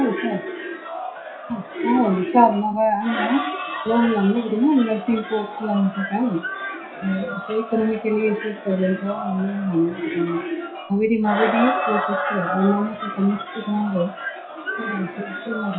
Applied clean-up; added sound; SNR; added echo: classical method WPE with log-MMSE.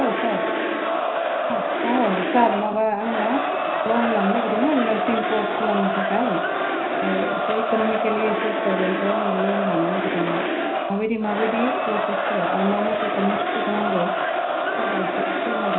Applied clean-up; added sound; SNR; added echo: none; Crowd; -2 dB; reverberation time 0.5 s.